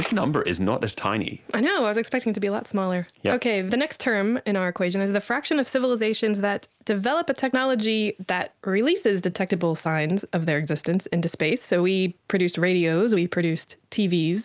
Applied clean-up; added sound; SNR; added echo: none; none; none; none.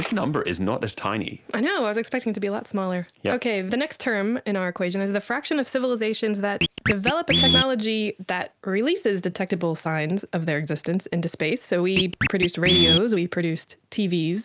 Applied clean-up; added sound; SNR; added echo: none; Scratching (performance technique); 1 dB; none.